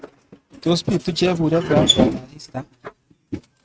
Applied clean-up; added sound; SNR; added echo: neural mask model RNNoise.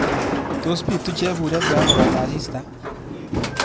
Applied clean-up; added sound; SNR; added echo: none; Sliding door; -3 dB; none.